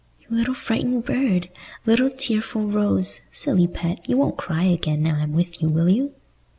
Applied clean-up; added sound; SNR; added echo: none; none; none; none.